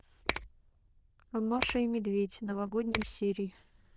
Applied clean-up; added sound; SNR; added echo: neural diffusion model UNIVERSE++.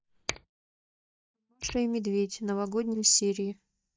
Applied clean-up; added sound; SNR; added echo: neural mask model DeepFilterNet 3.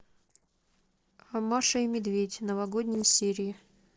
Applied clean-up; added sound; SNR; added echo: neural separator model SepFormer DNS4.